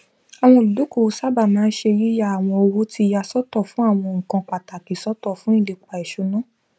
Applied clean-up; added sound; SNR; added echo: none; none; none; none.